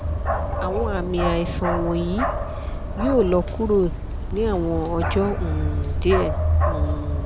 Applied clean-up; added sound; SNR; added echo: none; Bark; 0 dB; none.